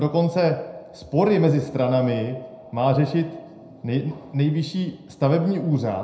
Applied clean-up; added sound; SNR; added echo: none; none; none; reverberation time 0.5 s.